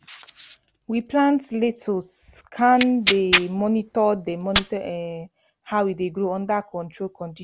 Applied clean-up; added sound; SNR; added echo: none; Tearing; 3 dB; none.